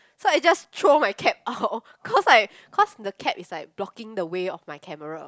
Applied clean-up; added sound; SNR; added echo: none; none; none; none.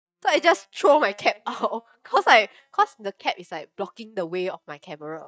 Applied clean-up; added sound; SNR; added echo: neural mask model DeepFilterNet 3.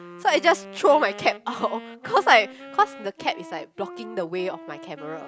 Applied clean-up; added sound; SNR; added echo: none; Wind instrument, woodwind instrument; 17 dB; none.